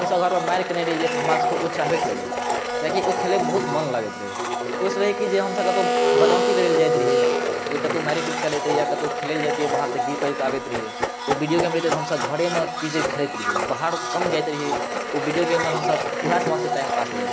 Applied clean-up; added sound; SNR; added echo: none; Domestic sounds, home sounds; -1 dB; none.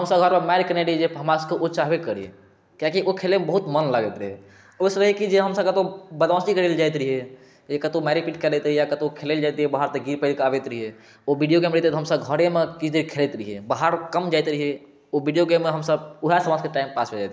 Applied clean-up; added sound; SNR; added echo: none; none; none; none.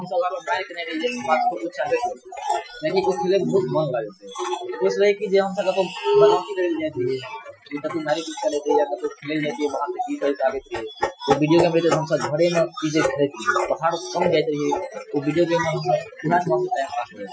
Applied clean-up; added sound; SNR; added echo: classical method Wiener filter.